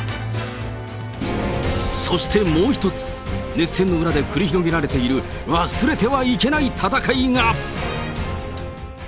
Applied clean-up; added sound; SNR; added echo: none; none; none; none.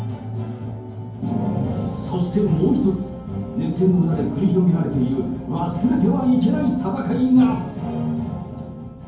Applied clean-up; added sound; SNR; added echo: none; none; none; reverberation time 0.9 s.